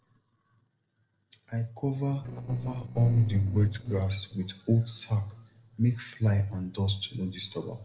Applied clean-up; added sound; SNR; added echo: neural separator model SepFormer DNS4.